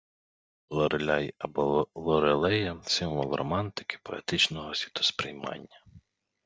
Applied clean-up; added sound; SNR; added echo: neural mask model DeepFilterNet 3.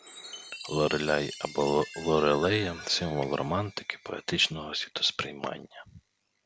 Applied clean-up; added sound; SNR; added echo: none; Chime; 16 dB; none.